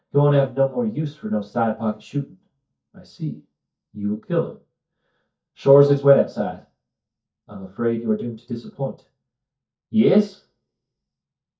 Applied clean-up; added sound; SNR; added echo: neural mask model DeepFilterNet 3.